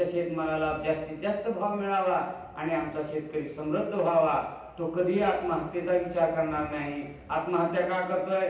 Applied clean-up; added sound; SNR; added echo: none; none; none; reverberation time 0.9 s.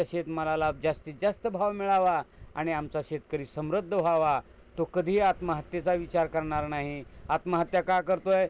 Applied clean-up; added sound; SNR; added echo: none; none; none; none.